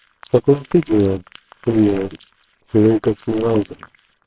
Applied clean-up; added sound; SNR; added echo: neural separator model SepFormer WHAMR!.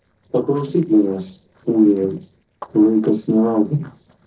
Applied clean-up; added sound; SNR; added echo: neural separator model SepFormer DNS4.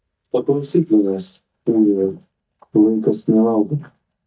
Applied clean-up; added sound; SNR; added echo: neural mask model DeepFilterNet 3.